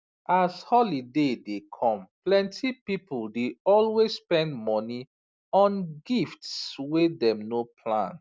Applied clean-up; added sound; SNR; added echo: none; none; none; none.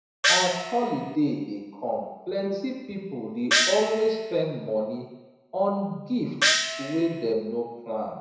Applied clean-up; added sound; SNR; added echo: none; Gong; -2 dB; reverberation time 1.0 s.